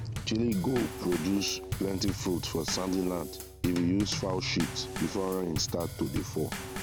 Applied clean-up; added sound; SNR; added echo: none; Bass drum / Snare drum / Drum kit; 6 dB; none.